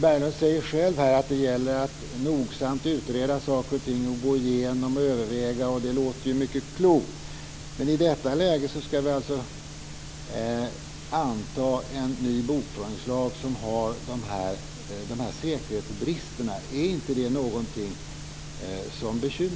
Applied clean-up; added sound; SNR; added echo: none; none; none; none.